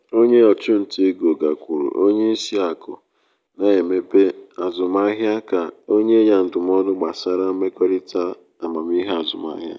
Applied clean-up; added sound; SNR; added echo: none; none; none; none.